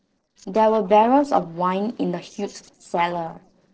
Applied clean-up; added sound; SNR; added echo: neural separator model SepFormer DNS4.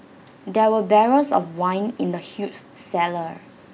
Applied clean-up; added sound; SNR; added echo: none; none; none; none.